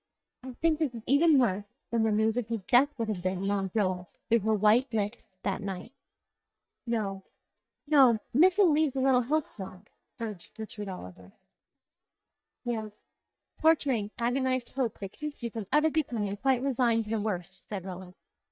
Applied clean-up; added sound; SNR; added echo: neural mask model DeepFilterNet 3.